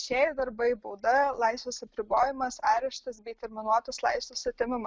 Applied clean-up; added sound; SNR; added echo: none; none; none; none.